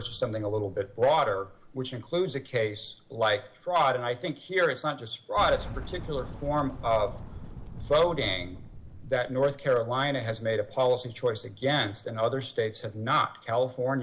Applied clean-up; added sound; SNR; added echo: none; Boom; 15 dB; none.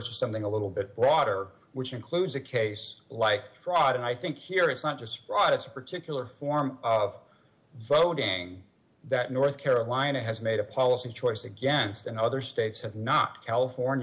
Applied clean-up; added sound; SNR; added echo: none; none; none; none.